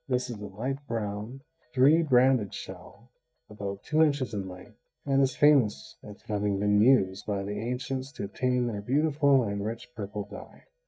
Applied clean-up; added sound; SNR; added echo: neural mask model DeepFilterNet 3.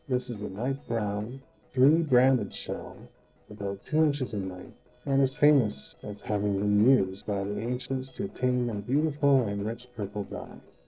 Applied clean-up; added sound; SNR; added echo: neural separator model SepFormer DNS4.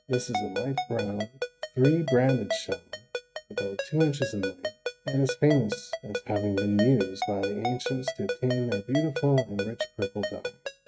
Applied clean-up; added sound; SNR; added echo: neural mask model RNNoise.